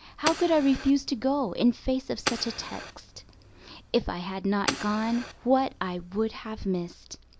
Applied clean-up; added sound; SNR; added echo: none; Fire; 10 dB; none.